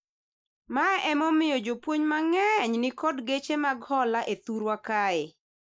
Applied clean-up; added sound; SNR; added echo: neural mask model Resemble Enhance denoiser.